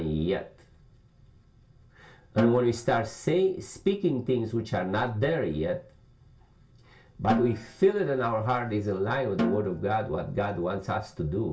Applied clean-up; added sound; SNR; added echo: none; Snare drum; 7 dB; reverberation time 0.2 s.